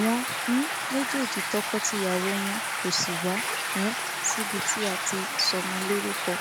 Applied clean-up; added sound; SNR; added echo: none; Stream; 0 dB; none.